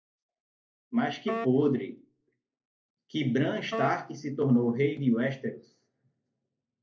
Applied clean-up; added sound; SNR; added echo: neural separator model SepFormer DNS4.